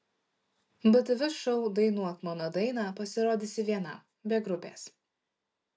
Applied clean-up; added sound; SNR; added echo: none; none; none; none.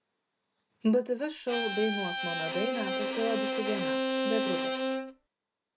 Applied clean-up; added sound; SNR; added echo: none; Bowed string instrument; -2 dB; none.